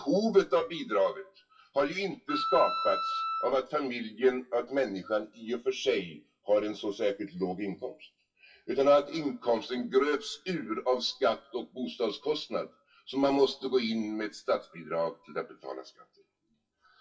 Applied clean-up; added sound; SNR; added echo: classical method WPE with log-MMSE.